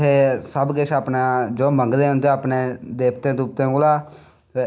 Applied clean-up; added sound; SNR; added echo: none; none; none; none.